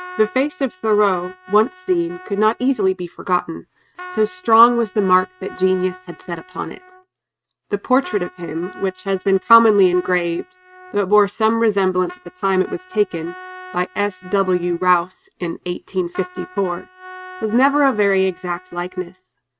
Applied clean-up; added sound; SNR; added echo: neural mask model RNNoise.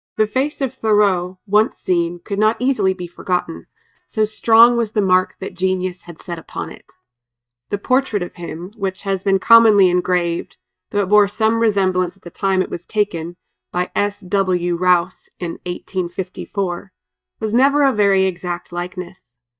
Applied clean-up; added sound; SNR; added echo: neural mask model DeepFilterNet 3.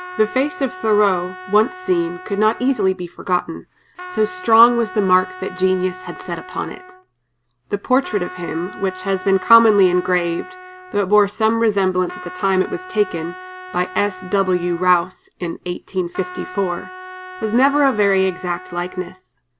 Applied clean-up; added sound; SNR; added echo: none; Trumpet; 16 dB; none.